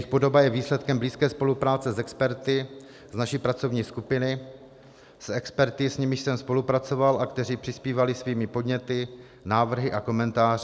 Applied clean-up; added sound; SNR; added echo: none; none; none; none.